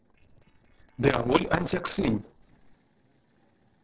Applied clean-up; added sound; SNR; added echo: neural separator model SepFormer DNS4.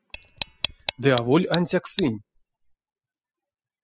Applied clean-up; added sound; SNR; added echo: classical method spectral subtraction.